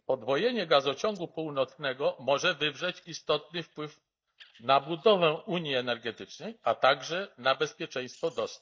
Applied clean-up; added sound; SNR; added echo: neural mask model DeepFilterNet 3.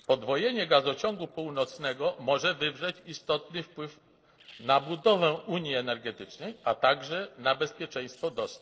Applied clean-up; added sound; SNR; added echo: neural separator model SepFormer DNS4.